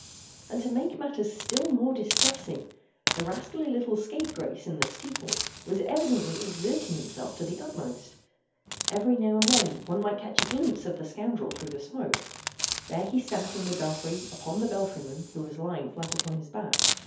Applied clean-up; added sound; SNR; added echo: none; Hiss; 3 dB; reverberation time 0.5 s.